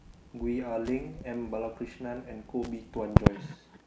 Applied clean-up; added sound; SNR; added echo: none; Crackle; -3 dB; none.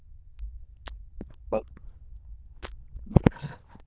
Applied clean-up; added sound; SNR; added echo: neural diffusion model UNIVERSE++.